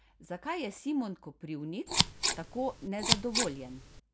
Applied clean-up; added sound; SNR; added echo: none; Scissors; -5 dB; none.